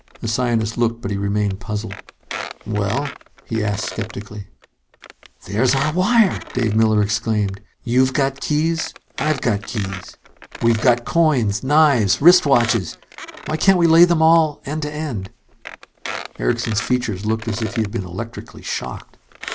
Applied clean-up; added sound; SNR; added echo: none; Squeak; 16 dB; none.